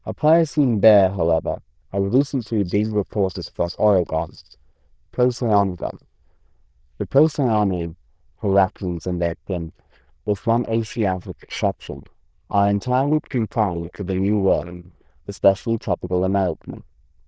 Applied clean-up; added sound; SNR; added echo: neural diffusion model UNIVERSE++.